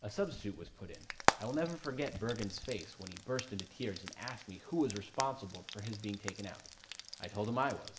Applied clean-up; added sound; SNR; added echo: none; Frying (food); 3 dB; reverberation time 1.9 s.